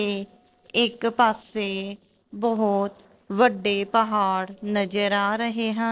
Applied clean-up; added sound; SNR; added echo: neural separator model SepFormer DNS4.